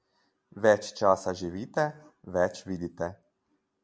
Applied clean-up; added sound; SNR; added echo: none; none; none; none.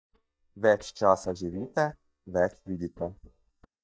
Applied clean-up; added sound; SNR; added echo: neural mask model DeepFilterNet 3.